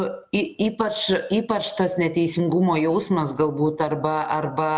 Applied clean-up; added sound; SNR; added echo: none; none; none; none.